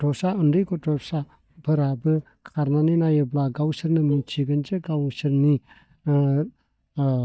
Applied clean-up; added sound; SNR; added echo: neural mask model DeepFilterNet 3.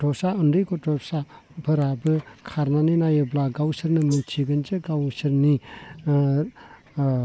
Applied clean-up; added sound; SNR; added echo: neural mask model Resemble Enhance denoiser.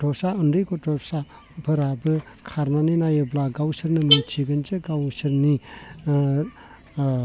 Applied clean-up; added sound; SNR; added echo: none; Alarm / Car; 10 dB; none.